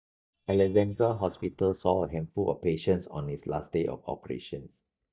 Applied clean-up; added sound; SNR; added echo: neural mask model DeepFilterNet 3.